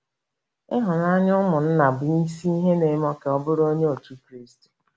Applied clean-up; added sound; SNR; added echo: none; none; none; none.